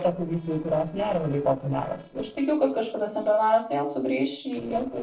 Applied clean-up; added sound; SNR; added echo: neural separator model SepFormer DNS4.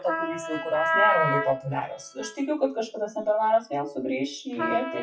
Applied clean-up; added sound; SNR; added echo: classical method WPE with log-MMSE.